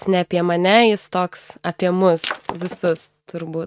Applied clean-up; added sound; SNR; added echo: neural mask model RNNoise.